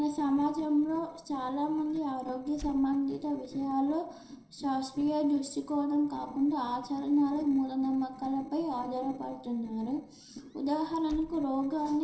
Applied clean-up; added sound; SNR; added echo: neural separator model SepFormer DNS4.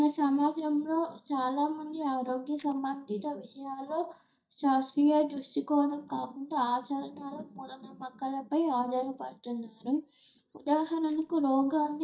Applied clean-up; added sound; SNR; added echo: neural mask model DeepFilterNet 3.